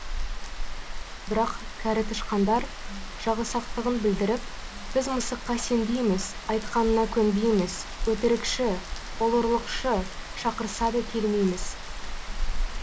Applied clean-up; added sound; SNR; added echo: none; Rain; 5 dB; none.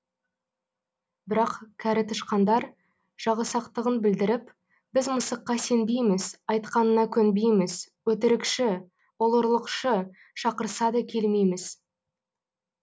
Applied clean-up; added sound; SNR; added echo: none; none; none; none.